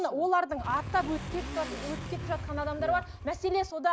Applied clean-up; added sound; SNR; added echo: none; Motorcycle / Accelerating, revving, vroom; 9 dB; none.